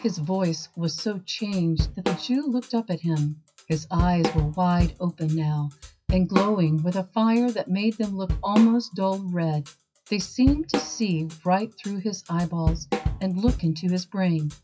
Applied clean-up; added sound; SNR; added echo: classical method WPE with log-MMSE.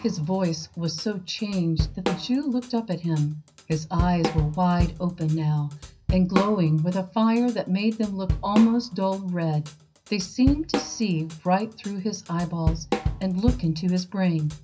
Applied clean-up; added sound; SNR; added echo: none; Drum / Drum kit; 7 dB; reverberation time 0.4 s.